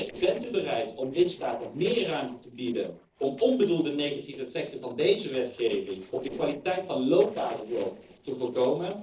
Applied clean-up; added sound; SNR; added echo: neural separator model SepFormer DNS4.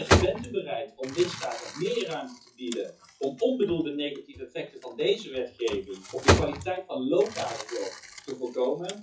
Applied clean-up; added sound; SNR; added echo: classical method WPE with log-MMSE.